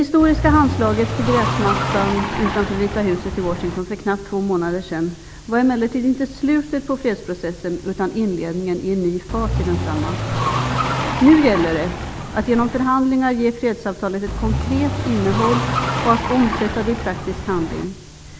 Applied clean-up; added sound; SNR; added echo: none; Car; 3 dB; none.